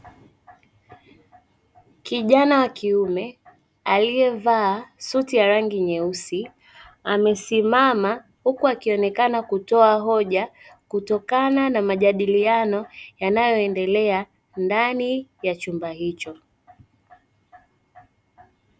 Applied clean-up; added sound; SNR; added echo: none; none; none; none.